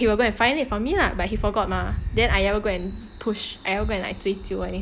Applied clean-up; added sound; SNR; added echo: none; Chime; 18 dB; none.